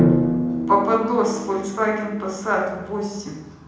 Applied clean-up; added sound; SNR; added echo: none; Drum; 1 dB; reverberation time 1.0 s.